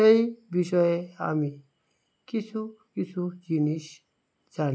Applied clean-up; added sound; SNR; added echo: none; none; none; none.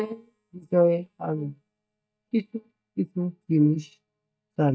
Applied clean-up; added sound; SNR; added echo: neural mask model DeepFilterNet 3.